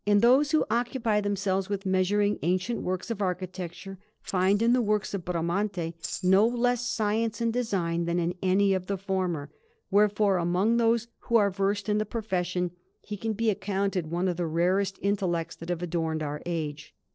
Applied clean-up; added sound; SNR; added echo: neural separator model SepFormer DNS4.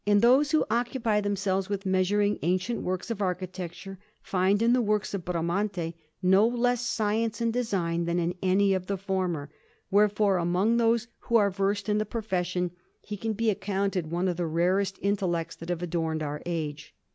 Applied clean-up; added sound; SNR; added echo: none; none; none; none.